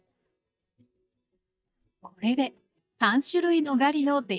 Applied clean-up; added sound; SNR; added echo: neural mask model DeepFilterNet 3.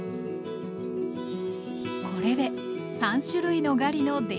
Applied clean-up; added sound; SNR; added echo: none; none; none; none.